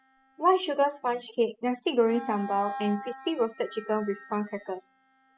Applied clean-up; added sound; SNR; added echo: classical method spectral subtraction.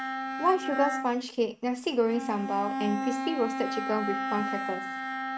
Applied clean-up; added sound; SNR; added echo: neural mask model RNNoise.